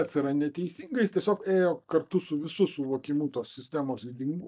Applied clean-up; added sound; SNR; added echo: neural mask model DeepFilterNet 3.